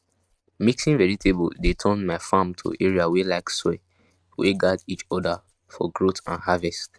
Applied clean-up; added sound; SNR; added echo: neural mask model RNNoise.